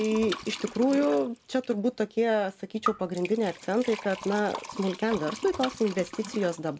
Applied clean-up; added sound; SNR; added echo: none; Liquid; 12 dB; none.